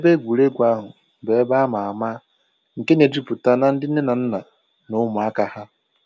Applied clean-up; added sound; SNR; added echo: none; none; none; none.